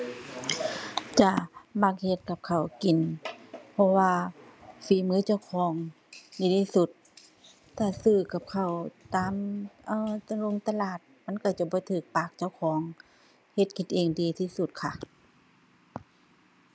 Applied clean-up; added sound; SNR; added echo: none; none; none; none.